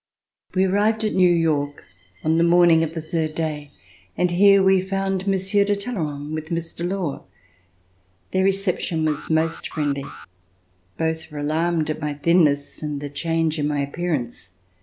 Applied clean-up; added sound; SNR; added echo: none; Alarm; 17 dB; none.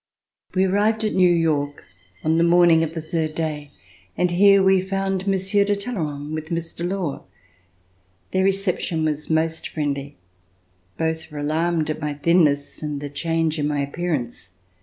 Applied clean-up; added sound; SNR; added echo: none; none; none; none.